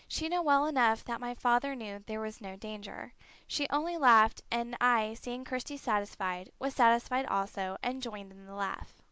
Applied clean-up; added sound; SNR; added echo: none; none; none; none.